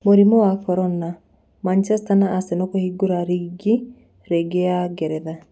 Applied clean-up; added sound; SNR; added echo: none; none; none; none.